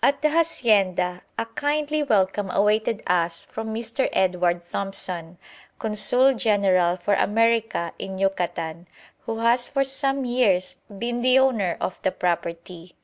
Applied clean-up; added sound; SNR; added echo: none; none; none; none.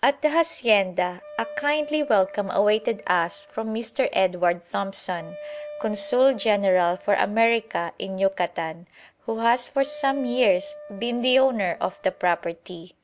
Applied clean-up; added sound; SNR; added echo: none; Wind instrument, woodwind instrument; 17 dB; none.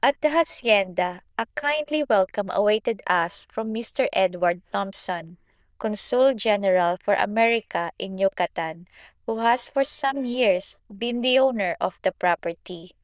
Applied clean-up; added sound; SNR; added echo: neural diffusion model UNIVERSE++.